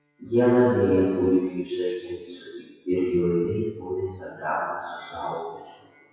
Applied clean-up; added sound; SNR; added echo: classical method WPE with log-MMSE.